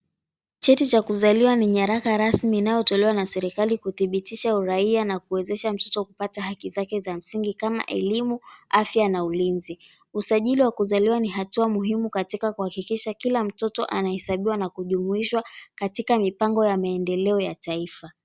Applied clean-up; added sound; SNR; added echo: none; none; none; none.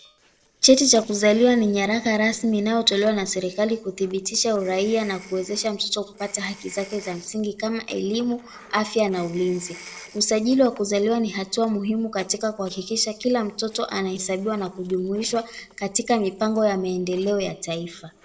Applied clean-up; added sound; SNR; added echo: neural separator model SepFormer DNS4.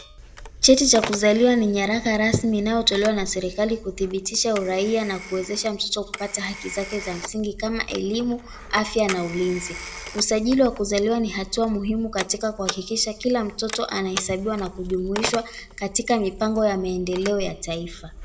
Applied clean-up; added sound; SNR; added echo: none; Telephone; 13 dB; reverberation time 0.7 s.